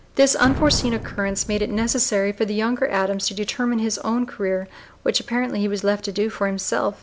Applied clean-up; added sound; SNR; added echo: none; Explosion + Wind; 8 dB; none.